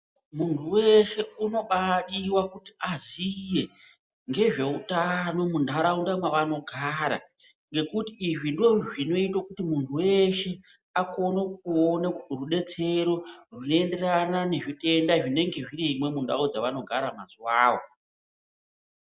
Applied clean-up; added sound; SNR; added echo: none; none; none; none.